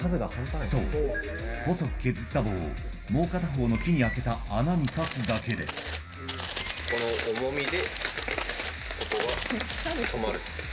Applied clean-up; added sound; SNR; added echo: none; Walk, footsteps; 2 dB; reverberation time 2.0 s.